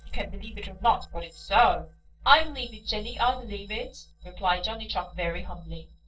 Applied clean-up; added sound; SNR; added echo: neural separator model SepFormer DNS4.